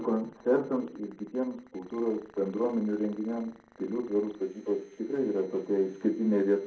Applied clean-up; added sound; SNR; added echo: neural separator model SepFormer DNS4.